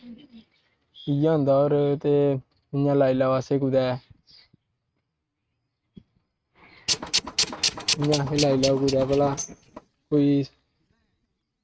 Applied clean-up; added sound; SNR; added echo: neural mask model RNNoise.